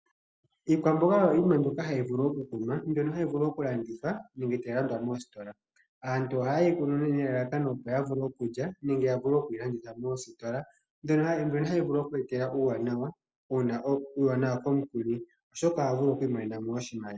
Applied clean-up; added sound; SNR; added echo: none; none; none; none.